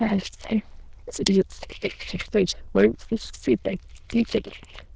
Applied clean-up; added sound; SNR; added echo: neural diffusion model UNIVERSE++.